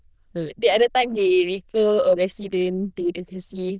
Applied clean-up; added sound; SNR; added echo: neural diffusion model UNIVERSE++.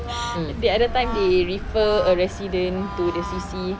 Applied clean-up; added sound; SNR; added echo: none; Wind + Brass instrument; 10 dB; none.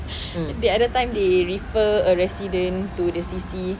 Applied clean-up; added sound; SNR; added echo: none; none; none; none.